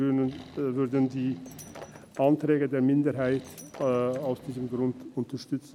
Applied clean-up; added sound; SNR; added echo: none; Accelerating, revving, vroom + Shatter; 20 dB; none.